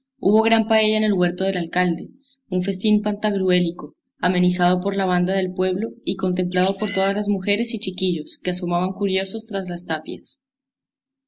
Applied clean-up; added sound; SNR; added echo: none; Bird; 12 dB; none.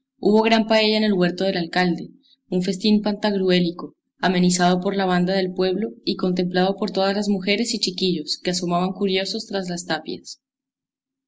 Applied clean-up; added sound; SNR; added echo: none; none; none; none.